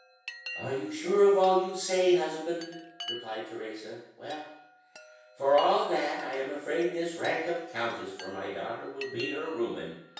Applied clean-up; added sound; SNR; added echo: none; Chime; 16 dB; reverberation time 0.7 s.